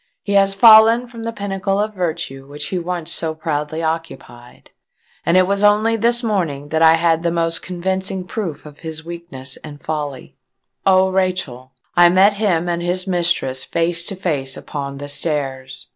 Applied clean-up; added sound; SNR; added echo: none; none; none; none.